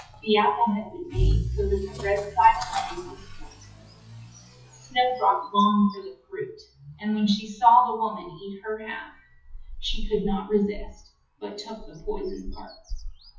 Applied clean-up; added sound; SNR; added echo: classical method WPE with log-MMSE.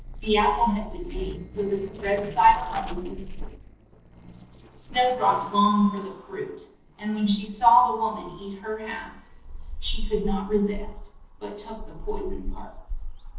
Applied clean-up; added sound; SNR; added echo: neural separator model SepFormer DNS4.